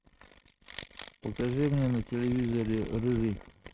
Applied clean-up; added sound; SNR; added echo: neural mask model RNNoise.